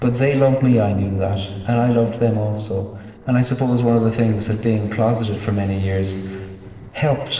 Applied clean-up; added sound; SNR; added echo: neural separator model SepFormer DNS4.